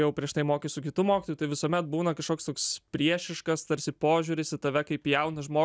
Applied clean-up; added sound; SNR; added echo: none; none; none; none.